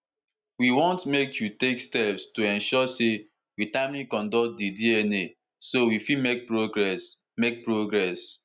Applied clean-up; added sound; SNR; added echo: none; none; none; none.